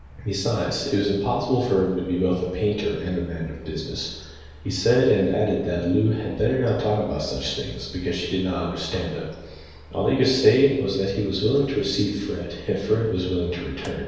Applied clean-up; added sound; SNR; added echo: none; Mechanical fan; 19 dB; reverberation time 1.2 s.